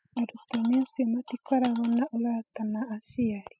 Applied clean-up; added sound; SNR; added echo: classical method spectral subtraction.